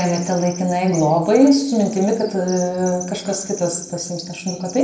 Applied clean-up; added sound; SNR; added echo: none; Bird vocalization, bird call, bird song; 17 dB; reverberation time 0.6 s.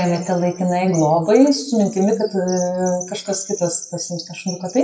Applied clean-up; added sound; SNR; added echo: classical method WPE with log-MMSE.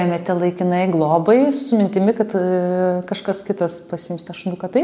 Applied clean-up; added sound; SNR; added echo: none; none; none; none.